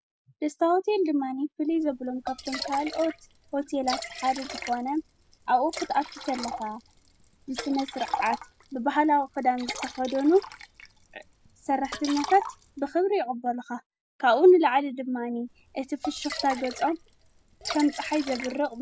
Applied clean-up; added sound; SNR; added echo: none; Liquid; 13 dB; none.